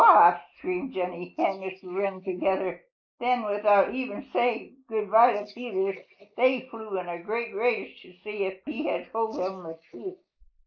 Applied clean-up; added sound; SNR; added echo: neural mask model Resemble Enhance denoiser.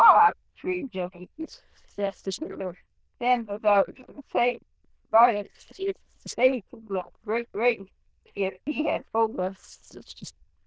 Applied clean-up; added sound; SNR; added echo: neural diffusion model UNIVERSE++.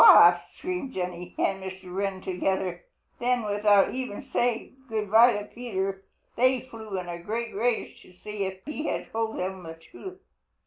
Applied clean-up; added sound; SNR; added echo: none; none; none; none.